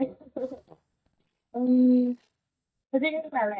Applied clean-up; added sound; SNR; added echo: neural mask model DeepFilterNet 3.